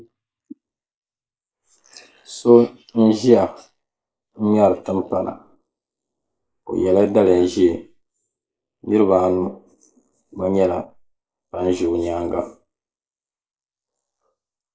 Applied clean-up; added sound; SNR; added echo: neural mask model Resemble Enhance denoiser.